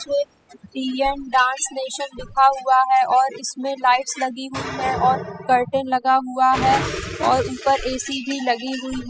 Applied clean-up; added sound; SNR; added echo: classical method spectral subtraction.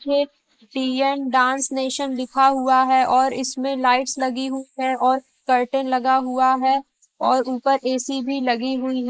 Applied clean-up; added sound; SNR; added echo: neural mask model Resemble Enhance denoiser.